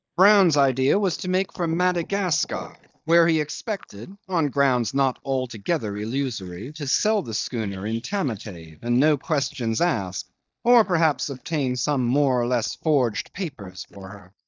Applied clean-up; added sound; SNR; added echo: neural mask model DeepFilterNet 3.